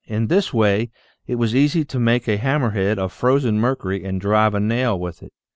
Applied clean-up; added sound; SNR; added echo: none; none; none; none.